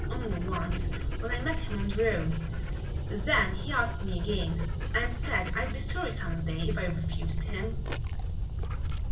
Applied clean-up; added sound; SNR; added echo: none; Dog; -2 dB; reverberation time 0.2 s.